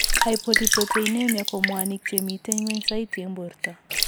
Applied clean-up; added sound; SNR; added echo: none; Raindrop / Drip; -1 dB; none.